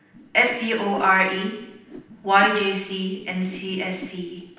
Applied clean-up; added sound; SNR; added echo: none; Whoosh, swoosh, swish; 20 dB; reverberation time 0.9 s.